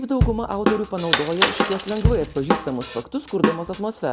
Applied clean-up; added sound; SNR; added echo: none; Drum / Drum kit + Bicycle; -2 dB; none.